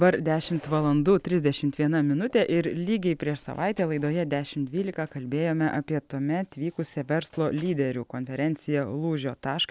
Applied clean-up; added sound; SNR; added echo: none; none; none; none.